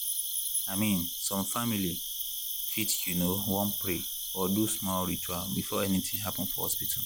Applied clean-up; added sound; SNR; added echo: none; Cricket; 1 dB; none.